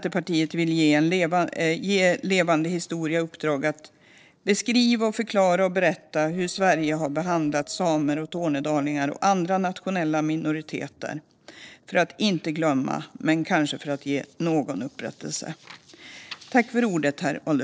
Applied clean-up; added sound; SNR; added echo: neural separator model SepFormer DNS4.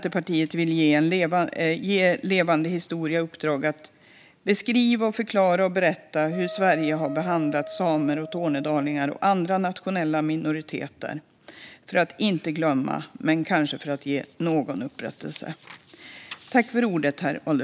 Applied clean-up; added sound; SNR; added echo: none; Wind instrument, woodwind instrument; 14 dB; none.